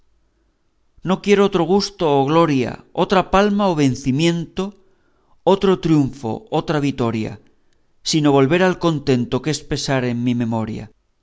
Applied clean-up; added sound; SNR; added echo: none; none; none; none.